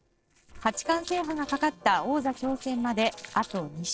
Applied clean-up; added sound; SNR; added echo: neural separator model SepFormer DNS4.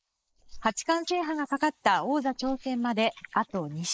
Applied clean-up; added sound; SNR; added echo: neural mask model Resemble Enhance denoiser.